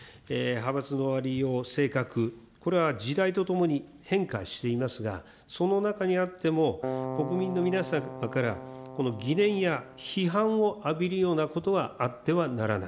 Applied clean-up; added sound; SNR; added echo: none; Keyboard (musical); 10 dB; none.